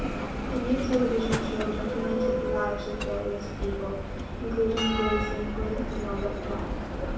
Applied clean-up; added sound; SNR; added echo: none; Bell; 0 dB; reverberation time 0.7 s.